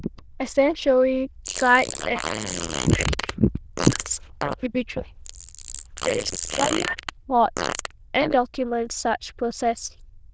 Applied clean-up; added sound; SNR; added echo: neural diffusion model UNIVERSE++.